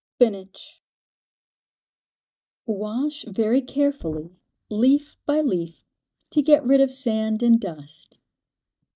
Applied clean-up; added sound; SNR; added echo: neural mask model DeepFilterNet 3.